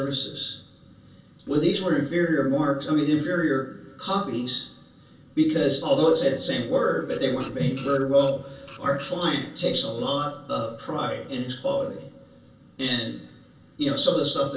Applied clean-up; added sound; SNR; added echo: none; Printer; 18 dB; reverberation time 0.2 s.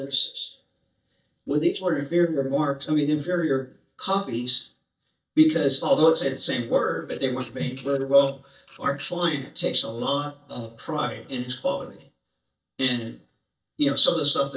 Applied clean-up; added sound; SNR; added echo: neural mask model DeepFilterNet 3.